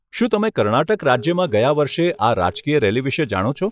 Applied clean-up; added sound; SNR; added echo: classical method log-MMSE.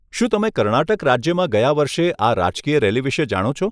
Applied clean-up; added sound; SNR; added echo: neural mask model Resemble Enhance denoiser.